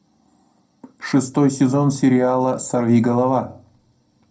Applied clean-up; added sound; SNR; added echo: none; none; none; reverberation time 0.2 s.